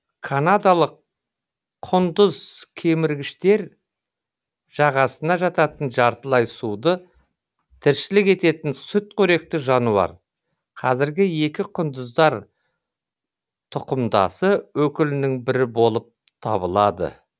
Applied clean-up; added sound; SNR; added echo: none; none; none; none.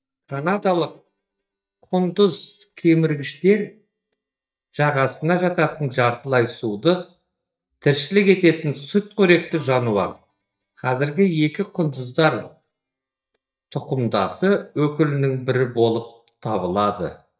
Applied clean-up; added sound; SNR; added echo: neural mask model DeepFilterNet 3.